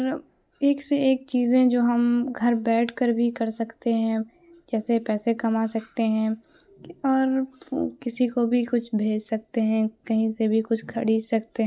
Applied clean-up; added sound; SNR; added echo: none; none; none; none.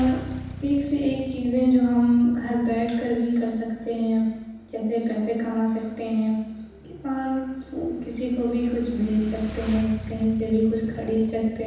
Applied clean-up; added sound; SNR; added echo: none; Motorcycle / Engine; 15 dB; reverberation time 1.1 s.